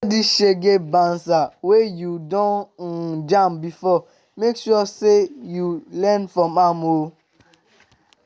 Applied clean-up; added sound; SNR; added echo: none; none; none; none.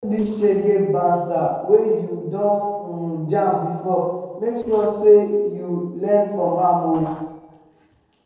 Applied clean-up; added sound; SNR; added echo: neural separator model SepFormer DNS4.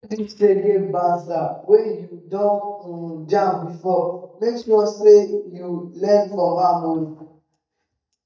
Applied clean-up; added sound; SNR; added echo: neural mask model DeepFilterNet 3.